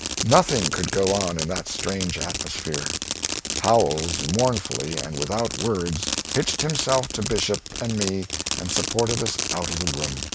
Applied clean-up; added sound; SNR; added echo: none; Fireworks; 4 dB; none.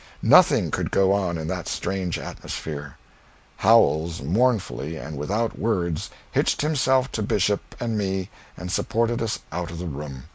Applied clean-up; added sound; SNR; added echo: none; none; none; none.